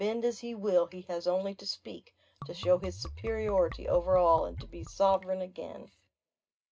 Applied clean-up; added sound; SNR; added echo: none; Liquid; 12 dB; reverberation time 0.2 s.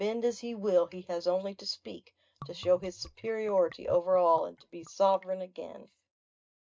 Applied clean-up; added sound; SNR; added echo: neural mask model DeepFilterNet 3.